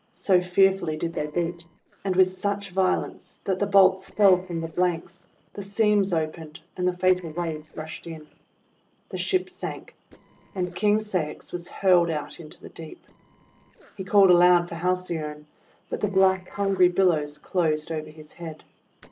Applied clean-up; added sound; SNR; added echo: neural separator model SepFormer DNS4.